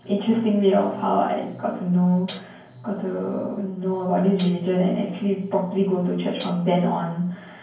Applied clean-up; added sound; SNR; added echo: none; Hi-hat; 17 dB; reverberation time 0.9 s.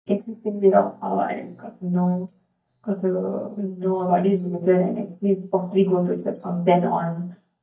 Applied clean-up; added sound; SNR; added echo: neural mask model DeepFilterNet 3.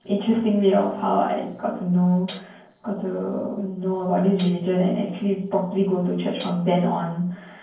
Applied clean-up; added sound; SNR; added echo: neural separator model SepFormer DNS4.